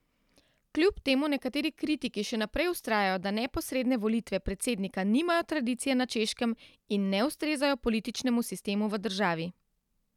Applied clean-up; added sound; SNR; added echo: none; none; none; none.